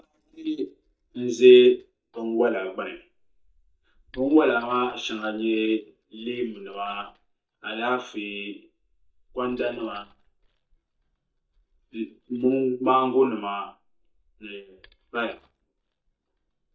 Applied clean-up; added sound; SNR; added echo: neural mask model DeepFilterNet 3.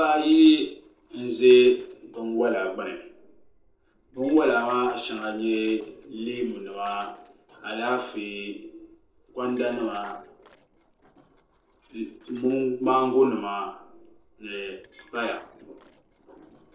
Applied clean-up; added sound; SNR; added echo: neural separator model SepFormer DNS4.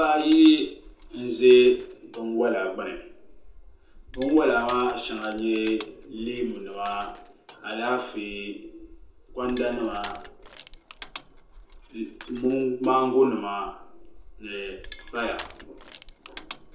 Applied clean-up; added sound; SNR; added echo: none; Crushing; 18 dB; reverberation time 0.6 s.